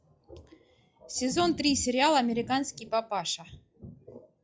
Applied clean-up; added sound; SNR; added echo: classical method log-MMSE.